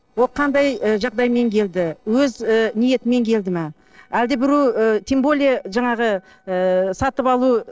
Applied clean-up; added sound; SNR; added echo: neural separator model SepFormer DNS4.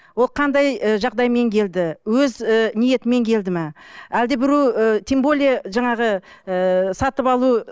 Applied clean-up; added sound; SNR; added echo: none; none; none; none.